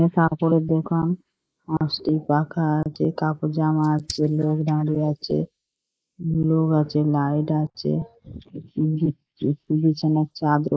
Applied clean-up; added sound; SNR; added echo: neural mask model Resemble Enhance denoiser.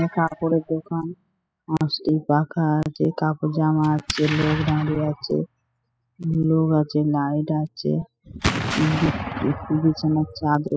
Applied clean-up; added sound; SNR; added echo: classical method spectral subtraction.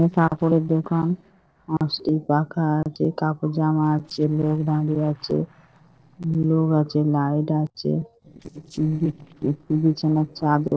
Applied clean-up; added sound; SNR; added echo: neural separator model SepFormer DNS4.